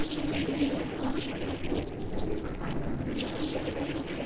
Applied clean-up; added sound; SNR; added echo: neural separator model SepFormer DNS4.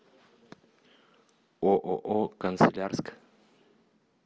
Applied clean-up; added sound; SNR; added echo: none; none; none; none.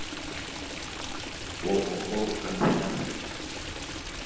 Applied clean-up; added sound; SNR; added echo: none; Stream; 3 dB; reverberation time 0.9 s.